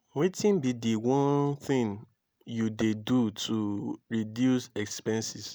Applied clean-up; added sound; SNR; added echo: none; none; none; none.